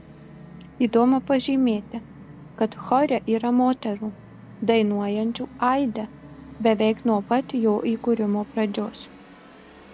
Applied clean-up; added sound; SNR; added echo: none; Musical instrument; 19 dB; none.